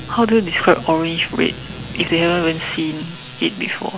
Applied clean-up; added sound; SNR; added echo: none; Drum; 15 dB; none.